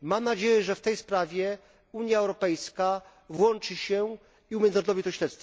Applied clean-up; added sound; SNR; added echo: none; none; none; none.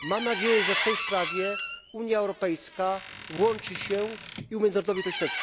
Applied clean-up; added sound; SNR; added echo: none; Squeak; 4 dB; none.